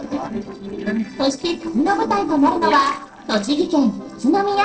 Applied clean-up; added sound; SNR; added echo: neural separator model SepFormer DNS4.